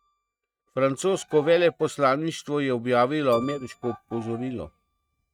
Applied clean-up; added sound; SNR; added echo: neural mask model RNNoise.